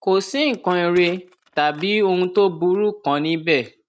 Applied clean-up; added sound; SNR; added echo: neural mask model RNNoise.